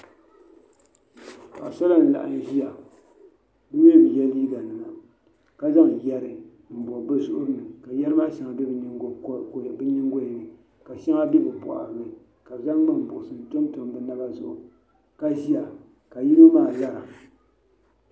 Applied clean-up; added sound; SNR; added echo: none; none; none; none.